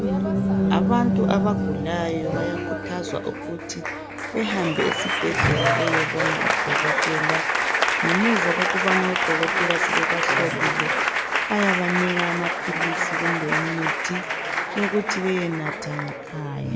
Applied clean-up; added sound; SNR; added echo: none; Applause; -4 dB; none.